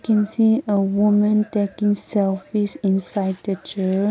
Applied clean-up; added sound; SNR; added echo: none; none; none; none.